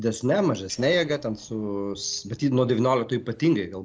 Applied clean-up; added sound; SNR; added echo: neural separator model SepFormer DNS4.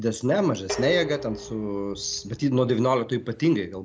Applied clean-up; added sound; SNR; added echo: none; Dishes, pots, and pans; 13 dB; none.